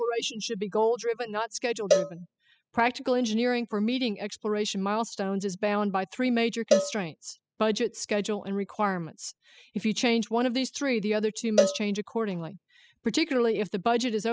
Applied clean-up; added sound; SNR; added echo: classical method spectral subtraction.